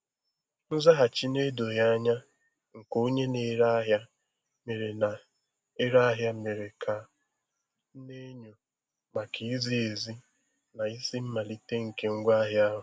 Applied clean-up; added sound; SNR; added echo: none; none; none; none.